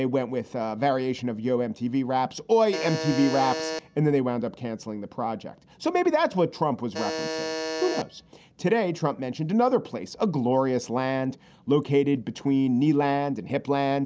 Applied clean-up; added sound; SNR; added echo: none; Alarm; 6 dB; none.